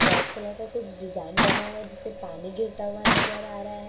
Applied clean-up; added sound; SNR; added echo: none; Gunshot, gunfire; -5 dB; reverberation time 0.2 s.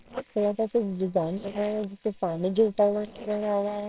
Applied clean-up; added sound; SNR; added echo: neural separator model SepFormer WHAMR!.